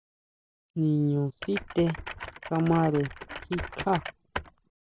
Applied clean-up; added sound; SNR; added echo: none; Typing; 10 dB; none.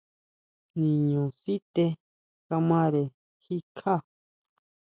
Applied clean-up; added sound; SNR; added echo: none; none; none; none.